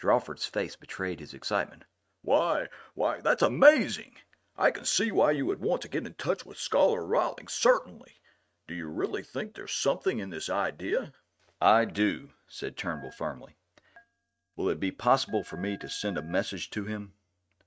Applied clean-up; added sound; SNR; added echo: neural mask model RNNoise.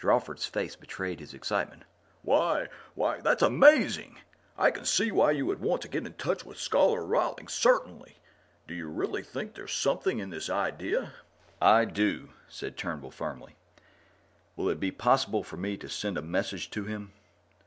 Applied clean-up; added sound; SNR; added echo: none; none; none; none.